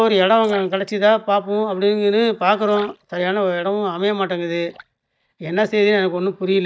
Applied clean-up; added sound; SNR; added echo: neural mask model DeepFilterNet 3.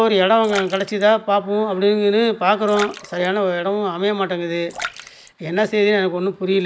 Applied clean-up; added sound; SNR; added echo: none; Splash, splatter; 18 dB; none.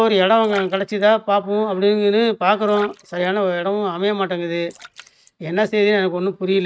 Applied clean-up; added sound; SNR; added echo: neural mask model RNNoise.